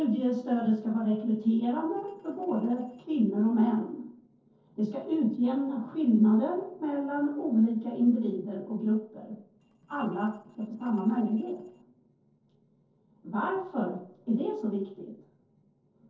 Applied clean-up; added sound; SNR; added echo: neural separator model SepFormer DNS4.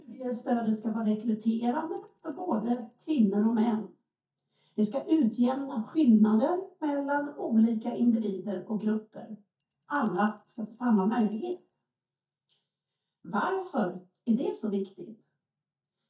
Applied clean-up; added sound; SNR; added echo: neural mask model DeepFilterNet 3.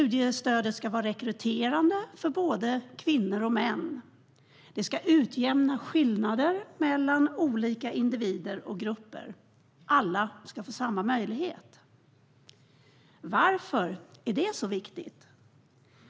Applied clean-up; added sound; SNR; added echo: none; none; none; none.